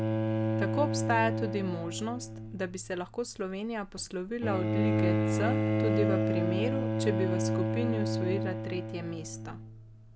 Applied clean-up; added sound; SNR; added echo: none; Bowed string instrument; -4 dB; none.